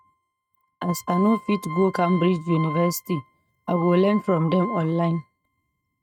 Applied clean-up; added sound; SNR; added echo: neural mask model RNNoise.